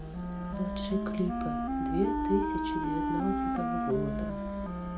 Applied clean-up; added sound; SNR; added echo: none; Wind instrument, woodwind instrument; -2 dB; none.